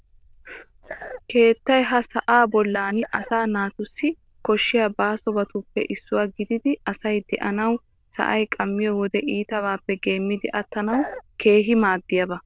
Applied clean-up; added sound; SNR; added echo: neural diffusion model UNIVERSE++.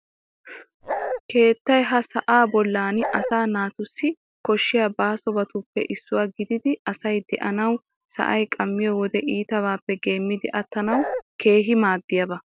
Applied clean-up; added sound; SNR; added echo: none; Bark; 4 dB; none.